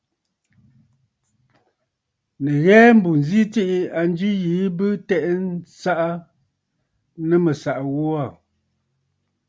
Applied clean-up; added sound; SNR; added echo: none; none; none; none.